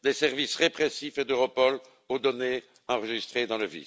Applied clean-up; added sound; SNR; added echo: none; none; none; none.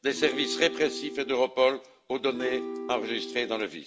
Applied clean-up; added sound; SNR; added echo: none; Acoustic guitar / Strum; 8 dB; reverberation time 0.4 s.